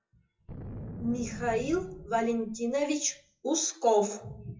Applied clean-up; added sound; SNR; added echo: classical method WPE with log-MMSE.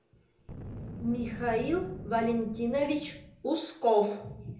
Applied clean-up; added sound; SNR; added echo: none; Boom; 13 dB; reverberation time 0.6 s.